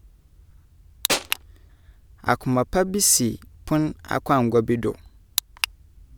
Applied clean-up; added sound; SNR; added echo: none; Tools; 1 dB; none.